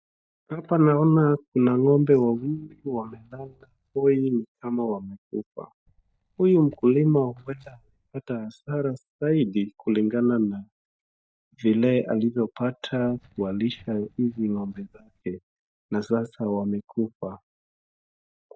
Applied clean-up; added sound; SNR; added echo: neural mask model DeepFilterNet 3.